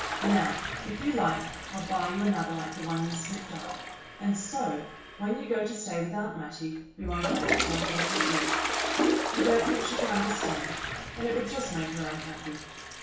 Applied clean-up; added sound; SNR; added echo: none; Toilet flush; 1 dB; reverberation time 0.6 s.